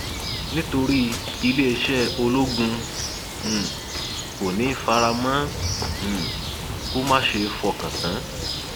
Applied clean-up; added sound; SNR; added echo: none; Bird; 4 dB; none.